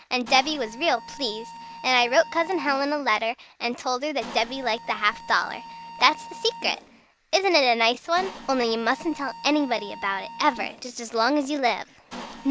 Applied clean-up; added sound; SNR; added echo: none; Mechanisms; 17 dB; none.